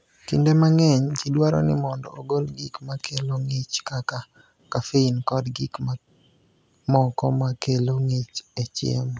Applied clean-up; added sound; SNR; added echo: none; none; none; none.